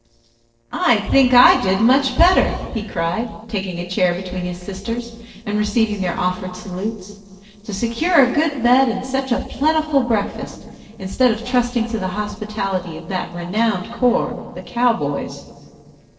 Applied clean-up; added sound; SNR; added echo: neural separator model SepFormer DNS4.